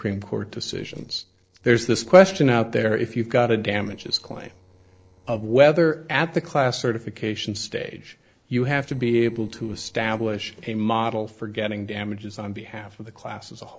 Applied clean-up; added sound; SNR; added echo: neural separator model SepFormer DNS4.